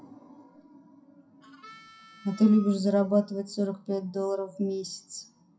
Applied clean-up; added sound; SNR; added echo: classical method WPE with log-MMSE.